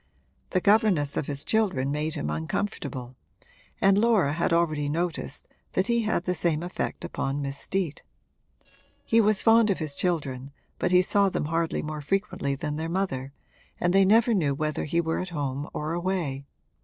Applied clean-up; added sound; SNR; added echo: neural separator model SepFormer DNS4.